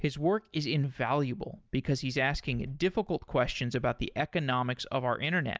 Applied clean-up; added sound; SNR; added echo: none; none; none; none.